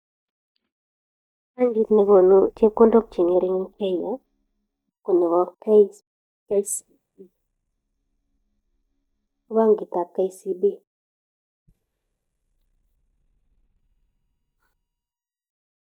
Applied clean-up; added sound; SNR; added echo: neural mask model DeepFilterNet 3.